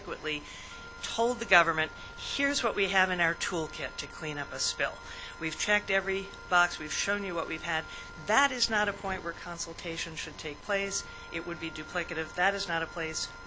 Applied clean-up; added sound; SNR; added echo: none; Wind instrument, woodwind instrument; 18 dB; none.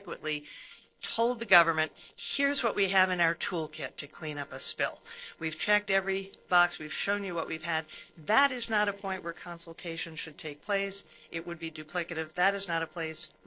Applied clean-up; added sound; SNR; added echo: neural separator model SepFormer DNS4.